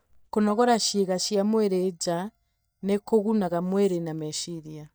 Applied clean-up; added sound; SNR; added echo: neural mask model DeepFilterNet 3.